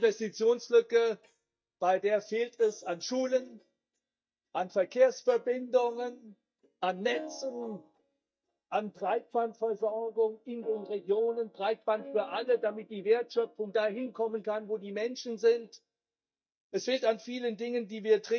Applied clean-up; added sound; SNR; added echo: neural mask model DeepFilterNet 3.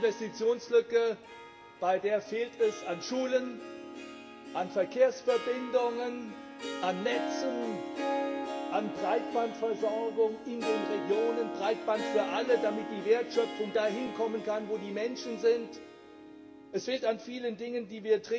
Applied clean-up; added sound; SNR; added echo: none; Harp; 8 dB; reverberation time 2.0 s.